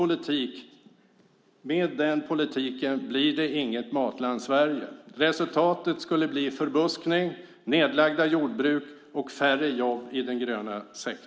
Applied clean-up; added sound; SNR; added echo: none; none; none; none.